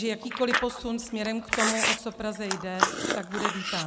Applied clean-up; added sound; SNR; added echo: none; Chewing, mastication; -1 dB; none.